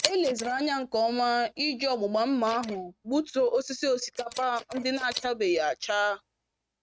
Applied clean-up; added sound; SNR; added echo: neural mask model RNNoise.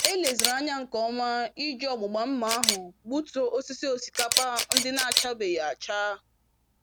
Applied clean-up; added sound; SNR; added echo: none; Camera; 2 dB; none.